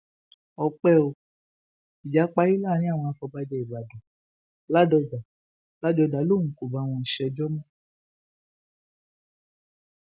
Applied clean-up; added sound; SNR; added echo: none; none; none; none.